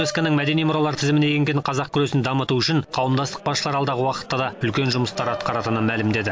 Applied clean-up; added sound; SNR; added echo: none; Piano; 17 dB; none.